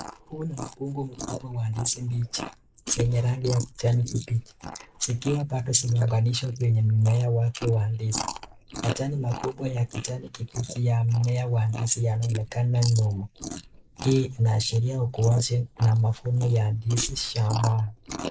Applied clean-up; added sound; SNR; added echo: neural mask model Resemble Enhance denoiser.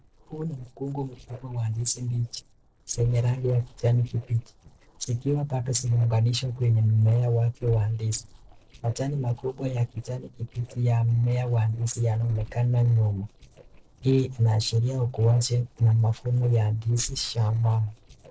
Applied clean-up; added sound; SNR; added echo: neural separator model SepFormer DNS4.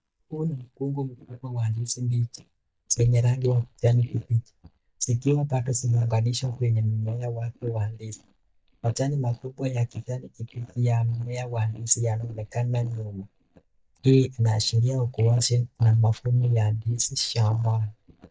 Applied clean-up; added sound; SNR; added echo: neural mask model DeepFilterNet 3.